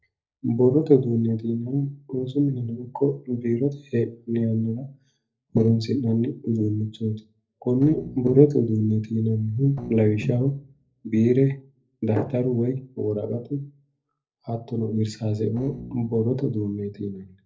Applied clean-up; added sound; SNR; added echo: neural separator model SepFormer DNS4.